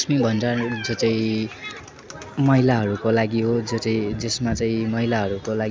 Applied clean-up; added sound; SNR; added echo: none; none; none; none.